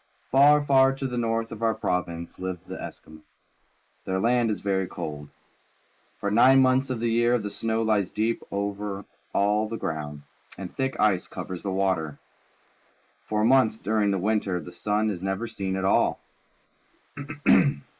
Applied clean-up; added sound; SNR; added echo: neural mask model Resemble Enhance denoiser.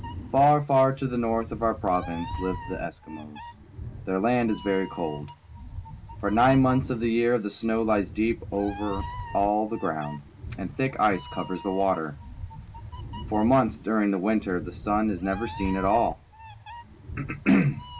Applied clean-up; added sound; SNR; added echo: none; Meow; 13 dB; none.